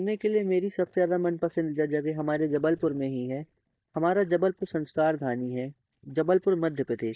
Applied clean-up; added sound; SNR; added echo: neural mask model DeepFilterNet 3.